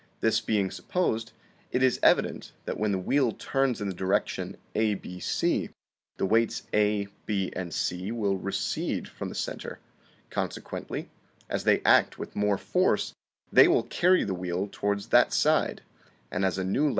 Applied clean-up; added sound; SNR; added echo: none; none; none; none.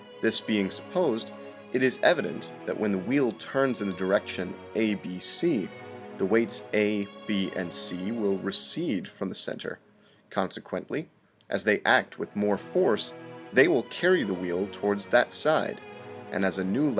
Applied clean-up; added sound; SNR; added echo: none; Musical instrument; 17 dB; none.